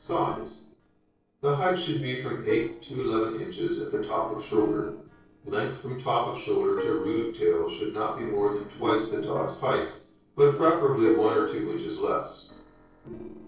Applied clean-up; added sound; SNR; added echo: neural separator model SepFormer DNS4.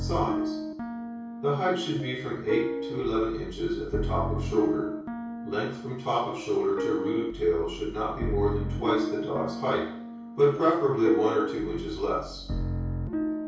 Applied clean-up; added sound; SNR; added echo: none; Piano; 4 dB; reverberation time 0.6 s.